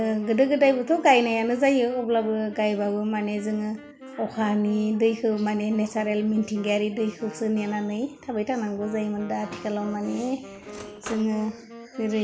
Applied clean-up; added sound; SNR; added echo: none; Cutlery, silverware / Drawer open or close + Wind instrument, woodwind instrument; 18 dB; none.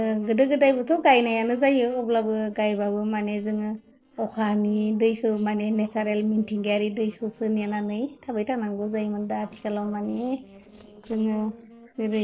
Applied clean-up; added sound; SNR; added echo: neural separator model SepFormer DNS4.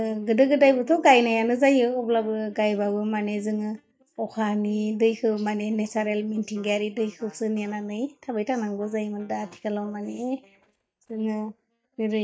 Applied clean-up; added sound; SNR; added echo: neural mask model DeepFilterNet 3.